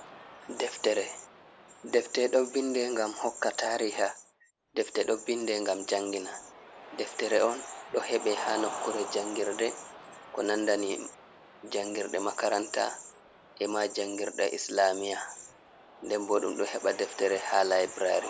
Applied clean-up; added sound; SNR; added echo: none; Cheering; 16 dB; none.